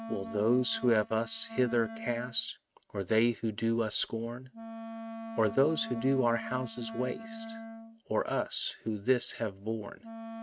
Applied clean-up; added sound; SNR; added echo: neural mask model RNNoise.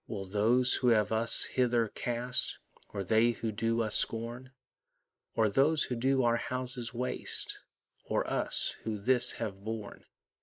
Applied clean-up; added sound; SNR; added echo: neural mask model Resemble Enhance denoiser.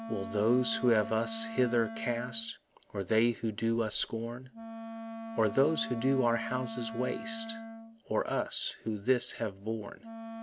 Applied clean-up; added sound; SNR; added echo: none; Wind instrument, woodwind instrument; 11 dB; none.